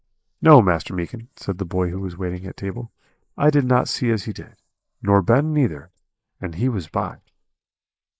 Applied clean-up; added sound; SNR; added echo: neural mask model Resemble Enhance denoiser.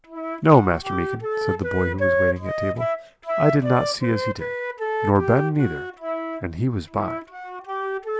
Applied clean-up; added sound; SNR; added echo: none; Wind instrument, woodwind instrument; 3 dB; none.